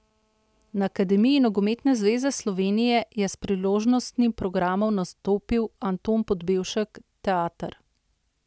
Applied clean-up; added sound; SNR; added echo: none; none; none; none.